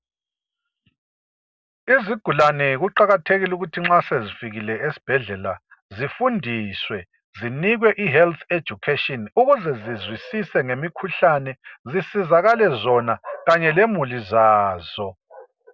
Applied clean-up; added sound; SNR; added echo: none; none; none; none.